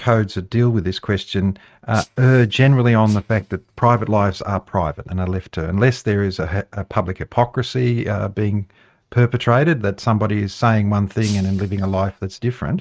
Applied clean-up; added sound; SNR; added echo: neural mask model RNNoise.